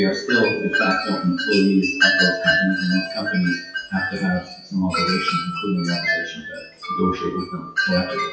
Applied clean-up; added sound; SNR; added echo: classical method WPE with log-MMSE.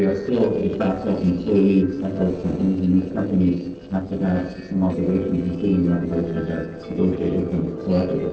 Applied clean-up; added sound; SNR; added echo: neural separator model SepFormer DNS4.